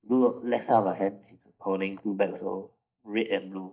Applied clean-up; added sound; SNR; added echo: neural mask model DeepFilterNet 3.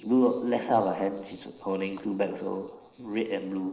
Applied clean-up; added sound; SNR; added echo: neural separator model SepFormer DNS4.